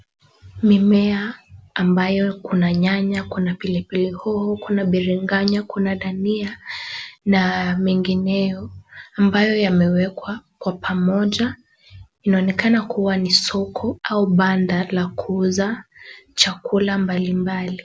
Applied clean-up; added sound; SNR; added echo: none; none; none; none.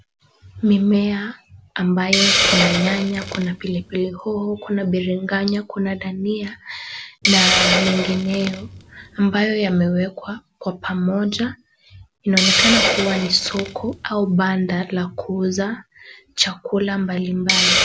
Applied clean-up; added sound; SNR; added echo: none; Hiss; 3 dB; none.